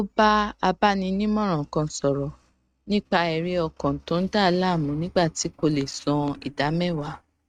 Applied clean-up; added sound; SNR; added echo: neural mask model RNNoise.